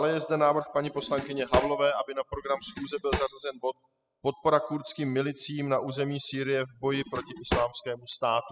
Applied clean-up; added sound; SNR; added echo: classical method spectral subtraction.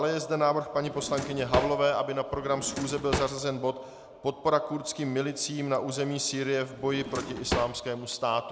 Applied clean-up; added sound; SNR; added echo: none; Drawer open or close; 6 dB; none.